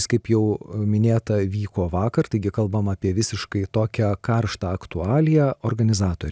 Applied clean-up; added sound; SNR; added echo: none; none; none; none.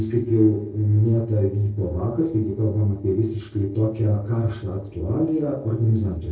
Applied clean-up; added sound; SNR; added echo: neural separator model SepFormer DNS4.